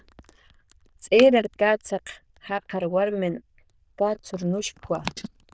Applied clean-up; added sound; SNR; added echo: neural diffusion model UNIVERSE++.